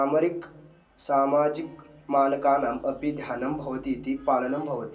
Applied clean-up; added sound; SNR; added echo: none; none; none; reverberation time 0.3 s.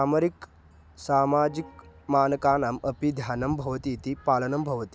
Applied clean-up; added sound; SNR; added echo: none; none; none; none.